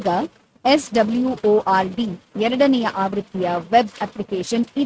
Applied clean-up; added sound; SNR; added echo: neural mask model RNNoise.